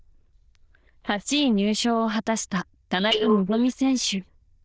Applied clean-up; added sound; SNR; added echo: neural diffusion model UNIVERSE++.